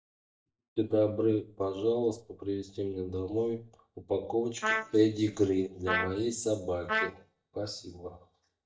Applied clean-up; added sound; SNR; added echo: neural mask model DeepFilterNet 3.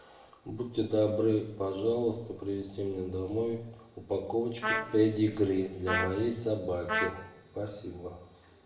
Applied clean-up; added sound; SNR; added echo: none; Trumpet; 4 dB; reverberation time 0.8 s.